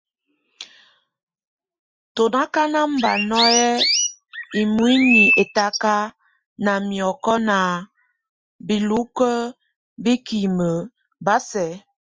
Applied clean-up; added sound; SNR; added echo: classical method Wiener filter.